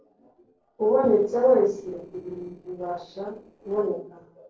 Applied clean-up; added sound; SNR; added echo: neural separator model SepFormer DNS4.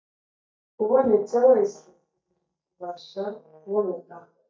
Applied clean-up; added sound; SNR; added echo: neural mask model DeepFilterNet 3.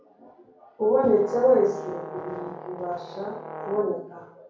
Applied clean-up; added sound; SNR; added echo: none; Brass instrument; 12 dB; reverberation time 0.6 s.